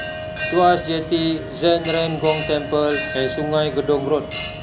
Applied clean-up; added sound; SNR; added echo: none; Bell; 8 dB; none.